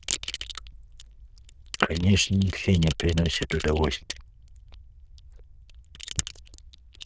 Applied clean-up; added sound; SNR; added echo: neural diffusion model UNIVERSE++.